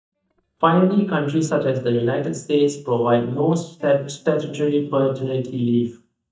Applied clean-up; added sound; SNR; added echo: neural mask model DeepFilterNet 3.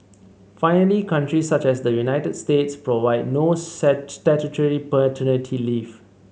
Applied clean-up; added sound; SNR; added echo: none; none; none; none.